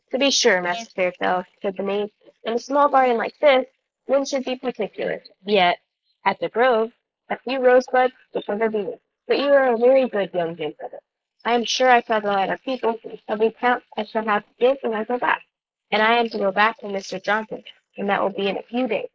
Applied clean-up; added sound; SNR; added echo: neural mask model Resemble Enhance denoiser.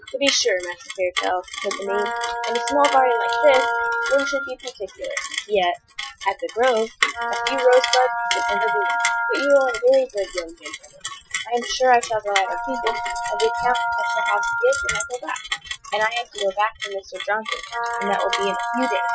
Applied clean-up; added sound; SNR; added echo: classical method Wiener filter.